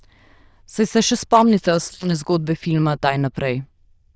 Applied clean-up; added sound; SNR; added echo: neural diffusion model UNIVERSE++.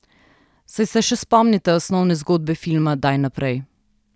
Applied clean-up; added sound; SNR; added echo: none; none; none; none.